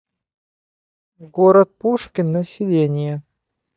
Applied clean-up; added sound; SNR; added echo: neural mask model DeepFilterNet 3.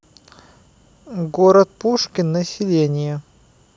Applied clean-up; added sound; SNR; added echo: none; none; none; none.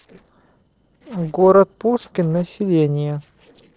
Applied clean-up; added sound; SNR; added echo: neural separator model SepFormer DNS4.